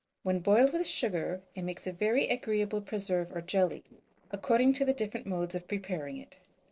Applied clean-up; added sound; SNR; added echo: neural separator model SepFormer DNS4.